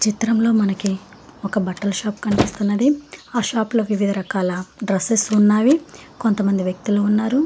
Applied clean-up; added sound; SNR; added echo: none; Slam; 14 dB; none.